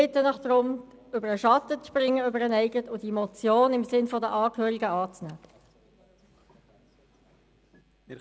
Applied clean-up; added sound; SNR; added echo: none; none; none; none.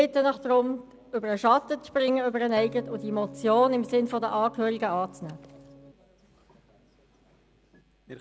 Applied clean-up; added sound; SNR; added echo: none; Organ; 17 dB; none.